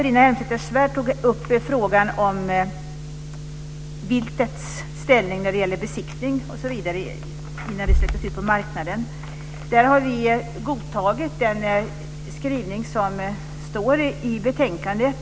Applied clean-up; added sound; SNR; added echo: none; Bass drum; 11 dB; none.